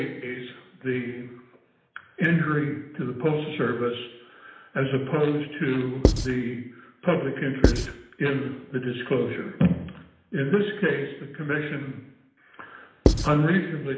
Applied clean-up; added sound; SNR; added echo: none; Writing; -4 dB; reverberation time 0.8 s.